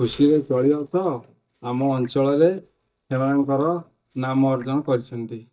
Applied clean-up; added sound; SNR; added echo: neural mask model DeepFilterNet 3.